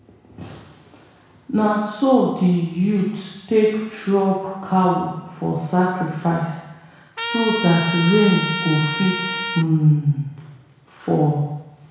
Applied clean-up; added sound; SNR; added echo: none; Trumpet; 5 dB; reverberation time 1.1 s.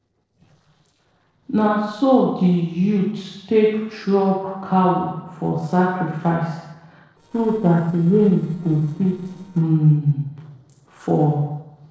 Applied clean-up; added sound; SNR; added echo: neural separator model SepFormer DNS4.